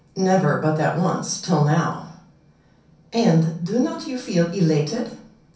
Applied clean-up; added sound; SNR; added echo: none; none; none; reverberation time 0.6 s.